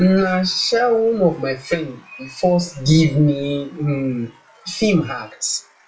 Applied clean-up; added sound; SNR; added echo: classical method WPE with log-MMSE.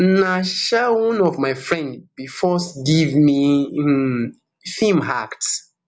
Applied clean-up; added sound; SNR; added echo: none; none; none; none.